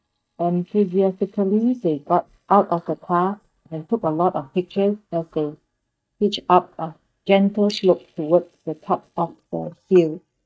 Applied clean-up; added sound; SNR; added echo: neural mask model DeepFilterNet 3.